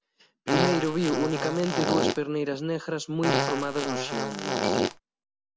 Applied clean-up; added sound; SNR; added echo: none; Fart; -1 dB; none.